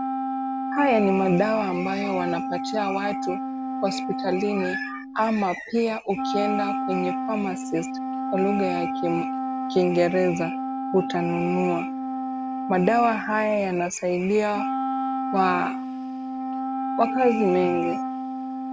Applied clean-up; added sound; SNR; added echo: none; Wind instrument, woodwind instrument; 4 dB; none.